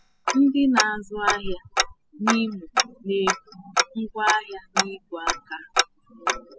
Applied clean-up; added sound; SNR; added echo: classical method spectral subtraction.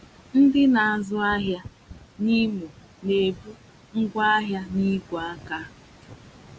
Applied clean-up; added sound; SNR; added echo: none; none; none; none.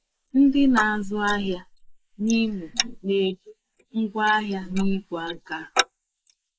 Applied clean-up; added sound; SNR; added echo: neural mask model Resemble Enhance denoiser.